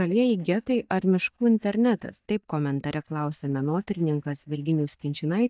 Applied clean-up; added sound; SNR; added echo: neural mask model DeepFilterNet 3.